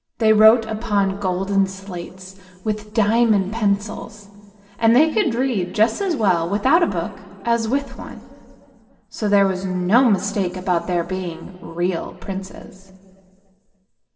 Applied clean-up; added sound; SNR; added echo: none; none; none; reverberation time 2.6 s.